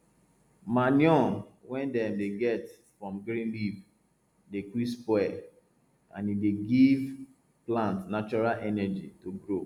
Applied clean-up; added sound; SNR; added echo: none; none; none; none.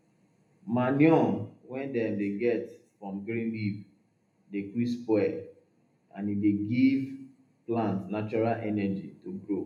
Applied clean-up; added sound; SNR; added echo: none; none; none; reverberation time 0.3 s.